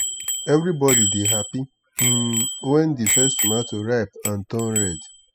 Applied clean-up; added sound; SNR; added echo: classical method spectral subtraction.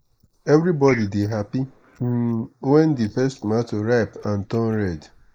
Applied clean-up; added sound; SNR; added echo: neural mask model Resemble Enhance denoiser.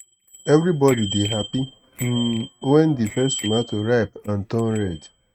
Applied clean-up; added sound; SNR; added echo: neural mask model RNNoise.